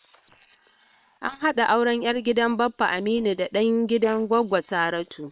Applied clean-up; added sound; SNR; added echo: neural separator model SepFormer WHAM!.